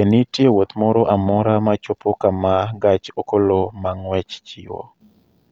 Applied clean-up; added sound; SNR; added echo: none; none; none; none.